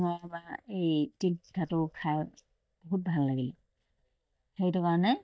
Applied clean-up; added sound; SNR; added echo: neural mask model DeepFilterNet 3.